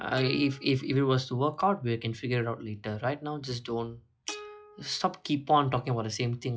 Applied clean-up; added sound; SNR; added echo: classical method log-MMSE.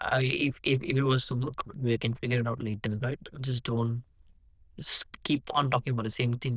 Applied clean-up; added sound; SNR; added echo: neural diffusion model UNIVERSE++.